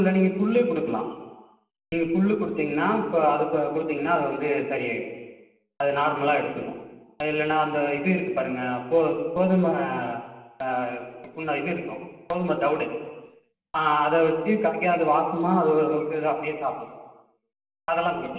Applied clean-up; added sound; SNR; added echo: none; none; none; reverberation time 1.2 s.